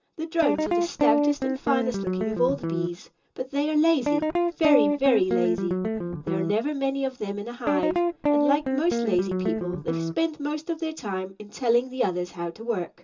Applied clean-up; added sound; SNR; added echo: none; Guitar; -1 dB; reverberation time 0.2 s.